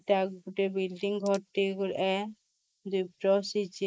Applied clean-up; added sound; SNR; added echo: neural mask model Resemble Enhance denoiser.